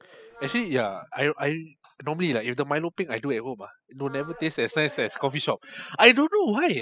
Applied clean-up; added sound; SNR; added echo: classical method spectral subtraction.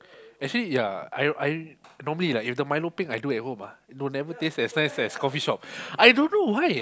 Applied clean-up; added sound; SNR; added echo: none; none; none; none.